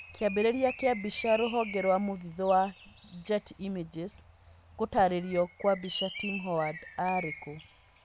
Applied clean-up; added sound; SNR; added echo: none; Bird; 13 dB; none.